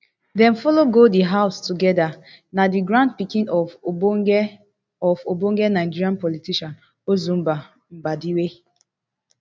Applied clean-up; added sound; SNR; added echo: none; none; none; none.